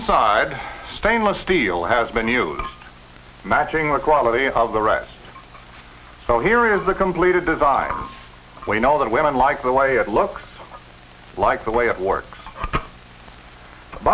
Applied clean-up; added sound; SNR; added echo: none; none; none; none.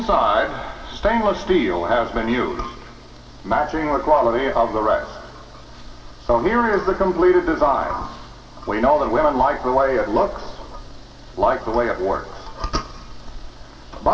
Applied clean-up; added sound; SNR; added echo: none; Train; 19 dB; reverberation time 2.1 s.